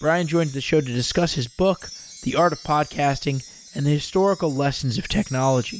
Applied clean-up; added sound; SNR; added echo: none; Wind chime; 20 dB; none.